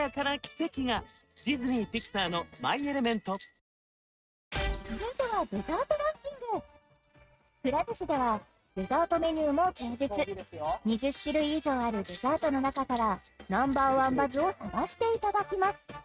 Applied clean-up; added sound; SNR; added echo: neural mask model RNNoise.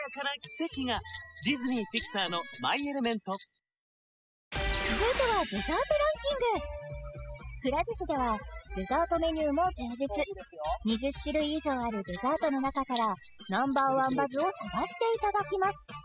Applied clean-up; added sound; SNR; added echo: classical method spectral subtraction.